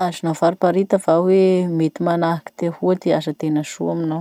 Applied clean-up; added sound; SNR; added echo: none; none; none; none.